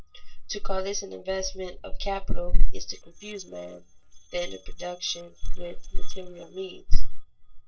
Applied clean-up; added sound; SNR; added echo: neural separator model SepFormer DNS4.